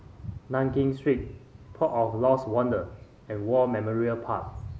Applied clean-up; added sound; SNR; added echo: none; Dog; 16 dB; none.